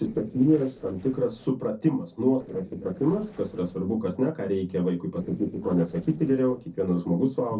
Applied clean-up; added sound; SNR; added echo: neural separator model SepFormer DNS4.